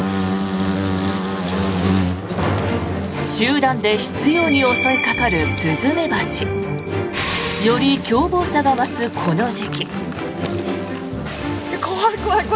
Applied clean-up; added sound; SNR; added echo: none; none; none; none.